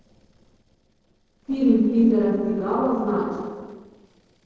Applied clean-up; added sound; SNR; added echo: neural separator model SepFormer DNS4.